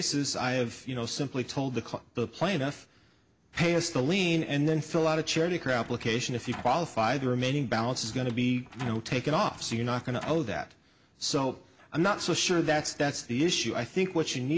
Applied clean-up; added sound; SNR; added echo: none; Door; 18 dB; none.